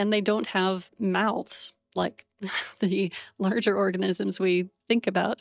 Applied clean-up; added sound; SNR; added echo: neural mask model DeepFilterNet 3.